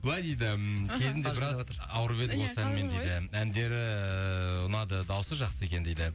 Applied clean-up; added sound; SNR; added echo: none; none; none; none.